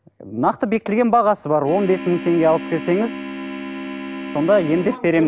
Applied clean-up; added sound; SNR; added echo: none; Organ; 10 dB; none.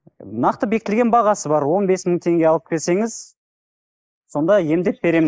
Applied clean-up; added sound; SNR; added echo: neural mask model Resemble Enhance denoiser.